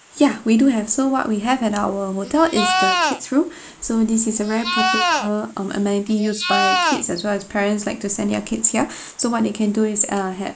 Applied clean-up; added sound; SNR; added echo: neural mask model Resemble Enhance denoiser.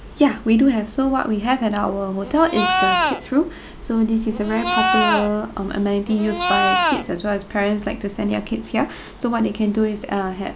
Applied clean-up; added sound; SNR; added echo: none; Livestock, farm animals, working animals; 0 dB; none.